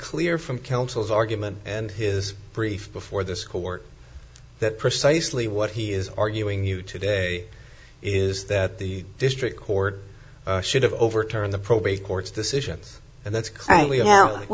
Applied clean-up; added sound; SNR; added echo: none; none; none; none.